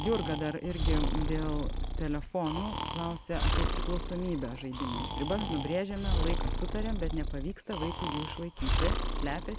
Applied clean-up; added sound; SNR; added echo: none; Breathing; -3 dB; none.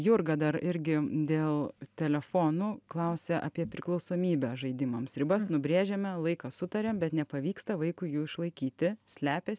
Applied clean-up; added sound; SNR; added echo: none; none; none; none.